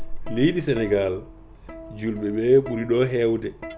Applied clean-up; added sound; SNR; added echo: none; Plucked string instrument; 18 dB; none.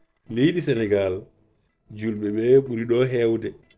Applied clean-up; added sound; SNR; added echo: neural separator model SepFormer DNS4.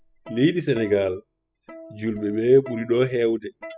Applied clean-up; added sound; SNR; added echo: classical method spectral subtraction.